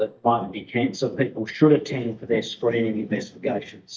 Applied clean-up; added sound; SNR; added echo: neural mask model DeepFilterNet 3.